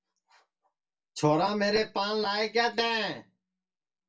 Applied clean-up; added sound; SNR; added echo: none; none; none; reverberation time 0.2 s.